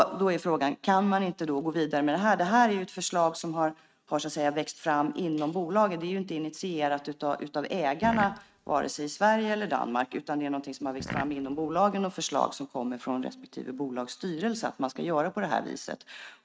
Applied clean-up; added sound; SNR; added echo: neural mask model RNNoise.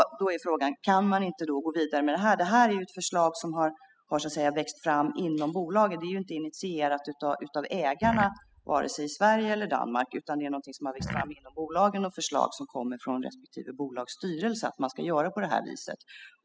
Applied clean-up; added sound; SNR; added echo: classical method spectral subtraction.